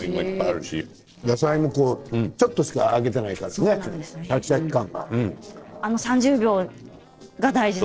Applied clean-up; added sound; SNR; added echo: neural separator model SepFormer DNS4.